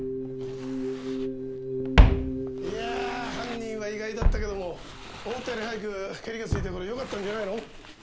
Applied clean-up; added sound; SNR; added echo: none; Walk, footsteps; -4 dB; none.